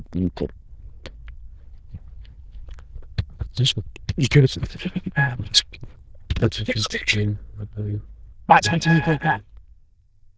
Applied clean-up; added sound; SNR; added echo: neural diffusion model UNIVERSE++.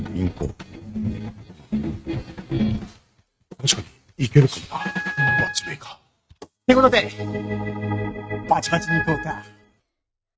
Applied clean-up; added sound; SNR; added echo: neural mask model RNNoise.